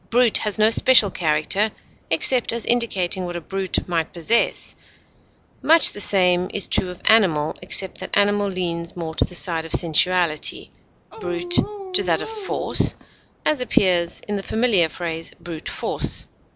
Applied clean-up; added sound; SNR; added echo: none; Dog; 8 dB; none.